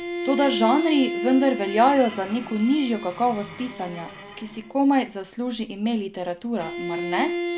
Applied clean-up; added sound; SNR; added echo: none; Bowed string instrument; 8 dB; none.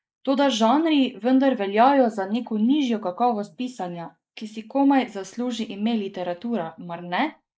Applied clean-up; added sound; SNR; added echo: neural mask model Resemble Enhance denoiser.